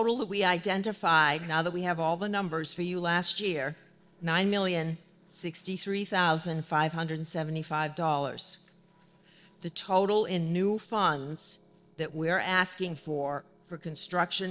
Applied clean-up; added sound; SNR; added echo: neural separator model SepFormer DNS4.